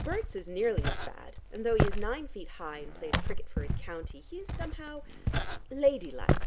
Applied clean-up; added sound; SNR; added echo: none; Walk, footsteps; -3 dB; none.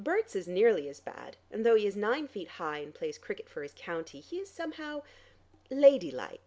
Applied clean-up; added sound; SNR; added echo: none; none; none; none.